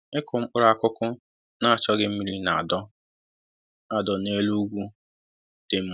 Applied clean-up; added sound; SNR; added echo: none; none; none; none.